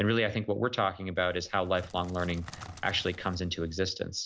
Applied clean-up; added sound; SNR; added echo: none; Crackle; 18 dB; none.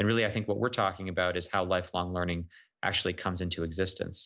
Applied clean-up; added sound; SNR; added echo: none; none; none; none.